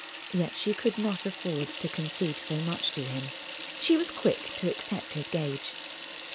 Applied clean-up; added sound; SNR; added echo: none; Sink (filling or washing) / Water tap, faucet; 9 dB; none.